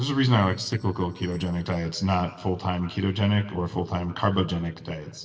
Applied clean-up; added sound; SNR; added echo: neural separator model SepFormer DNS4.